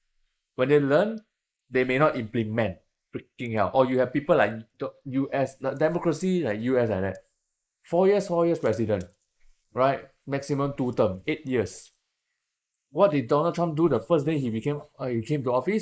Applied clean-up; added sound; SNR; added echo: neural mask model Resemble Enhance denoiser.